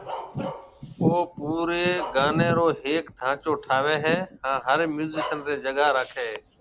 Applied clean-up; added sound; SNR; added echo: none; Bark; 15 dB; none.